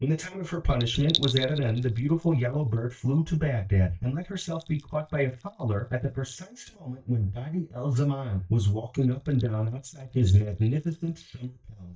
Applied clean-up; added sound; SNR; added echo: neural mask model DeepFilterNet 3.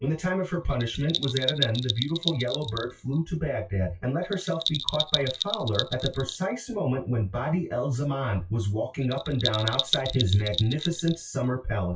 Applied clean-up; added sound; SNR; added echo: classical method WPE with log-MMSE.